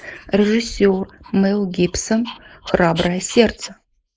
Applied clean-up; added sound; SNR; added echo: neural mask model Resemble Enhance denoiser.